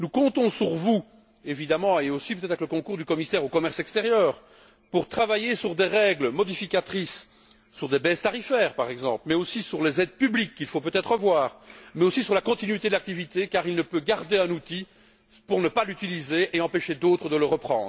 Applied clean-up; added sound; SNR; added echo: none; none; none; none.